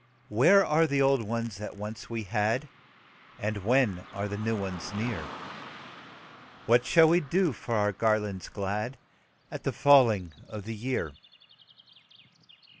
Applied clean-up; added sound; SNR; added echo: none; Car passing by / Traffic noise, roadway noise; 20 dB; none.